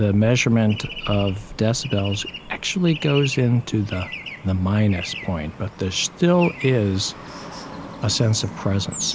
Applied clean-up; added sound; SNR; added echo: none; Traffic noise, roadway noise / Bird; 13 dB; none.